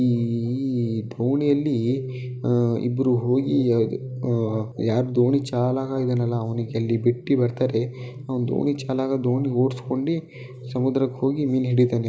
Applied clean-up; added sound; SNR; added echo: none; none; none; none.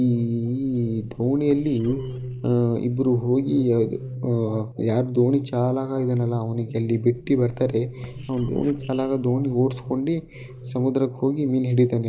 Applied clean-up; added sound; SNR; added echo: neural separator model SepFormer DNS4.